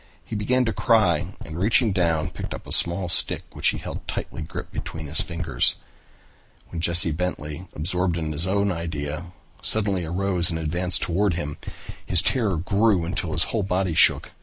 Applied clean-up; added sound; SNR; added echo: none; Knock; 7 dB; none.